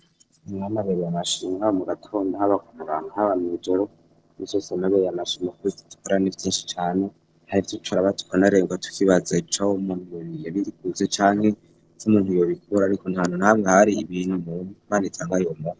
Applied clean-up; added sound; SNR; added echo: neural separator model SepFormer DNS4.